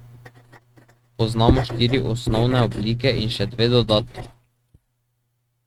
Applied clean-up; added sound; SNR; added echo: neural mask model RNNoise.